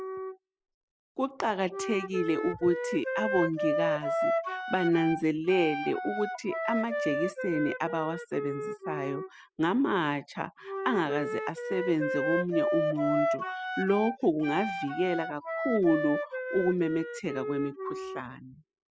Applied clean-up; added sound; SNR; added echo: classical method spectral subtraction.